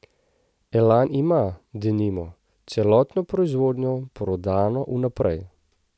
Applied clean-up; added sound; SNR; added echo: none; none; none; none.